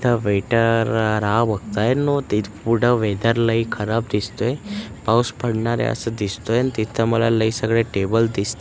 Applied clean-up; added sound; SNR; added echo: none; none; none; none.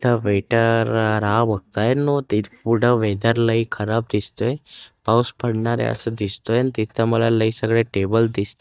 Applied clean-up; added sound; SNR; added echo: neural mask model DeepFilterNet 3.